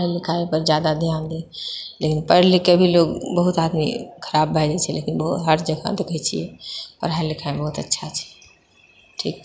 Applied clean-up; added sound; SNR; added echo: none; none; none; none.